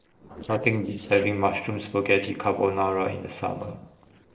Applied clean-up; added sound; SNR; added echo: neural separator model SepFormer DNS4.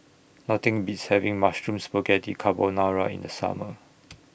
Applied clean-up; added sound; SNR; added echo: none; none; none; none.